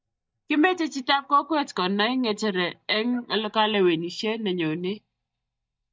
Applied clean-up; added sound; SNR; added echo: neural mask model DeepFilterNet 3.